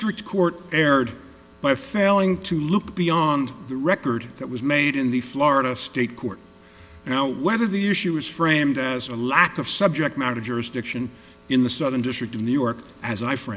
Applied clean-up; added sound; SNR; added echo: none; none; none; none.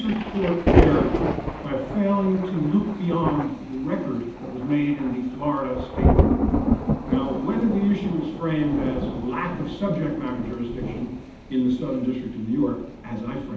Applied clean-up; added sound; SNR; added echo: none; Thunder; 1 dB; reverberation time 0.8 s.